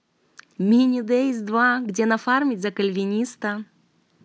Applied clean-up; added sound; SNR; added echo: none; none; none; none.